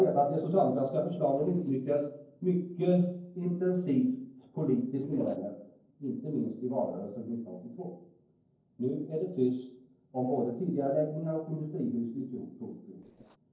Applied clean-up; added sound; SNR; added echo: neural separator model SepFormer DNS4.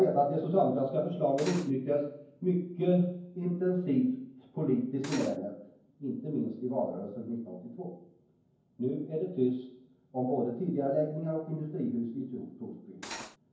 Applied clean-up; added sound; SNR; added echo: none; Cutlery, silverware; 10 dB; reverberation time 0.9 s.